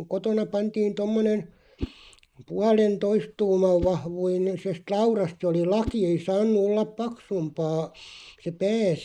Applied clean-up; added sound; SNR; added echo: neural mask model Resemble Enhance denoiser.